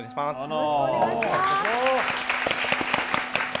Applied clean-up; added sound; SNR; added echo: none; Wind instrument, woodwind instrument; 17 dB; none.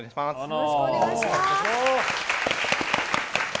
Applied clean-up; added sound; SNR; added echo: none; none; none; none.